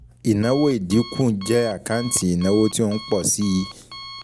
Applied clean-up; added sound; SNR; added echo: none; Alarm; 17 dB; none.